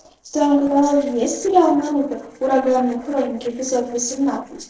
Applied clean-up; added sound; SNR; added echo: neural separator model SepFormer DNS4.